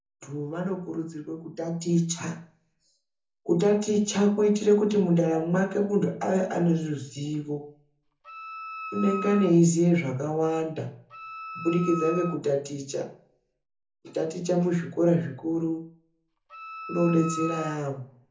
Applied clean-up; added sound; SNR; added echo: none; Wind instrument, woodwind instrument; 11 dB; reverberation time 0.6 s.